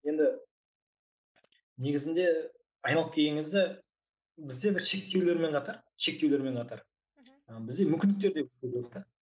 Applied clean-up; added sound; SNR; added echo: none; none; none; none.